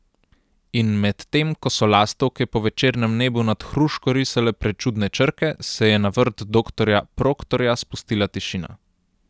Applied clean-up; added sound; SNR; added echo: none; none; none; none.